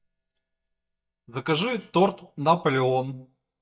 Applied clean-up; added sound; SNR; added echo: neural mask model DeepFilterNet 3.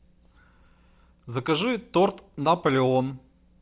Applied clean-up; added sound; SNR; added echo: none; none; none; none.